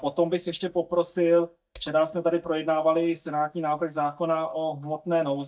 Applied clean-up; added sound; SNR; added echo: neural mask model DeepFilterNet 3.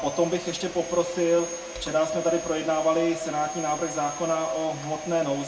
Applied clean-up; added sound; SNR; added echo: none; Sawing; 14 dB; reverberation time 0.2 s.